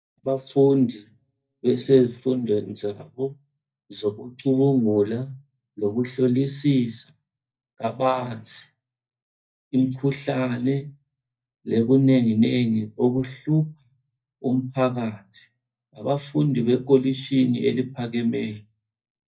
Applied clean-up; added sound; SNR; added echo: neural mask model DeepFilterNet 3.